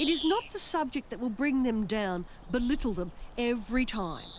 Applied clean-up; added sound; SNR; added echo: none; Bird vocalization, bird call, bird song; 9 dB; none.